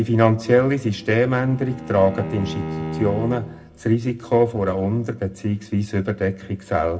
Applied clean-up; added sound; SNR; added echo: none; Bowed string instrument; 11 dB; reverberation time 0.2 s.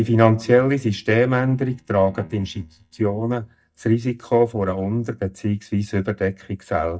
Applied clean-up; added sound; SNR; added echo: neural mask model DeepFilterNet 3.